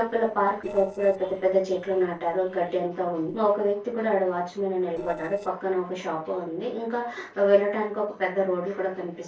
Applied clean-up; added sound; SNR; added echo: neural separator model SepFormer DNS4.